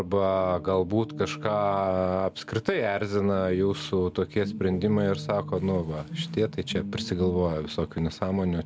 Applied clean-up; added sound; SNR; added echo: none; Guitar; 13 dB; none.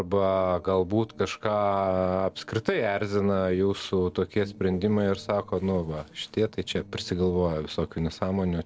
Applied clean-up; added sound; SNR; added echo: neural separator model SepFormer DNS4.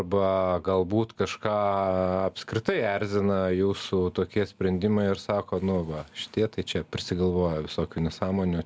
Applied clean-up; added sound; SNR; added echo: none; none; none; none.